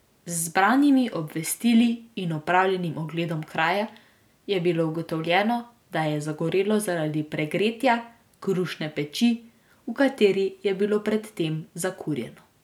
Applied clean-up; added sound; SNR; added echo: none; none; none; none.